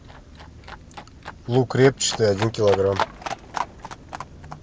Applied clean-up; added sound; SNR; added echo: none; Livestock, farm animals, working animals; 10 dB; none.